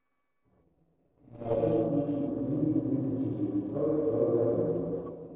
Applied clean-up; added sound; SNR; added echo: neural separator model SepFormer DNS4.